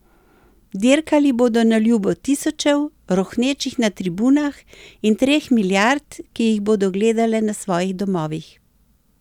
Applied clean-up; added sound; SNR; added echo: none; none; none; none.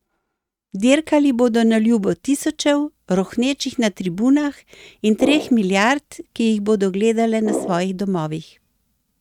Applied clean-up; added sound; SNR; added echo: neural mask model RNNoise.